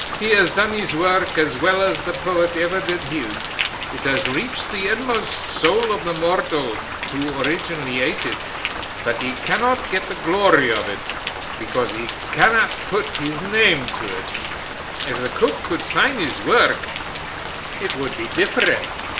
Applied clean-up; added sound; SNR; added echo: none; Rain; 4 dB; reverberation time 0.6 s.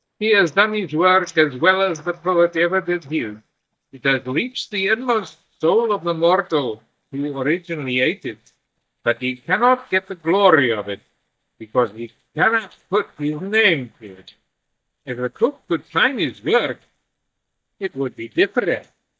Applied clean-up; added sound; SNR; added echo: neural mask model DeepFilterNet 3.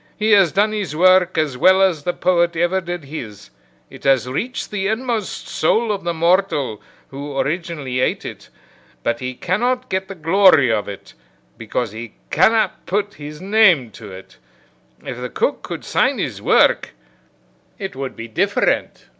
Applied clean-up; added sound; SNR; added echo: none; none; none; none.